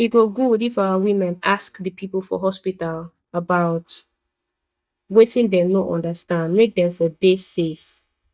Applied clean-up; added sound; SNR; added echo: neural mask model DeepFilterNet 3.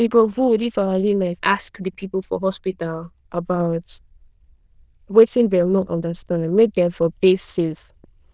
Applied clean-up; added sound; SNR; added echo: neural diffusion model UNIVERSE++.